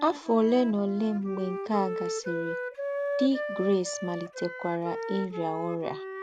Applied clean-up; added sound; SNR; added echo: none; Wind instrument, woodwind instrument; 6 dB; none.